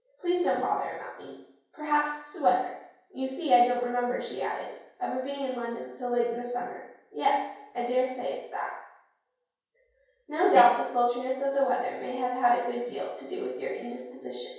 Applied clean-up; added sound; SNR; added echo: none; none; none; reverberation time 0.6 s.